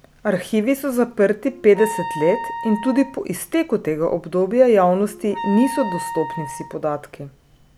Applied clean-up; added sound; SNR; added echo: none; Wind instrument, woodwind instrument; 12 dB; none.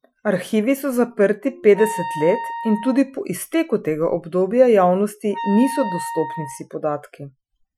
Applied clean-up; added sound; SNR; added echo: classical method Wiener filter.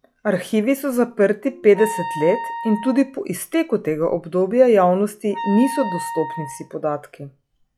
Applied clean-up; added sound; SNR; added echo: classical method log-MMSE.